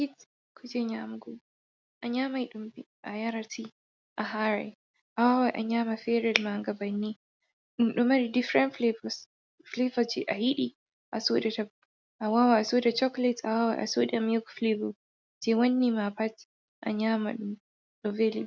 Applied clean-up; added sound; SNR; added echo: none; none; none; none.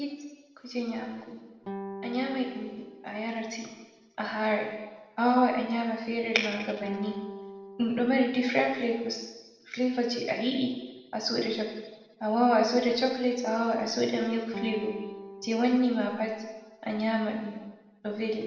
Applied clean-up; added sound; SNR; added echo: none; Guitar; 15 dB; reverberation time 1.1 s.